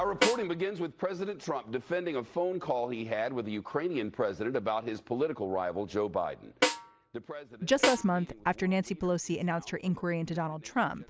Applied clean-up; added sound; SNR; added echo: none; Snare drum; 2 dB; none.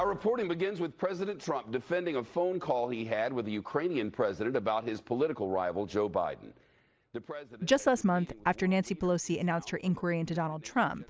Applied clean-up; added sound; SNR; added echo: none; none; none; none.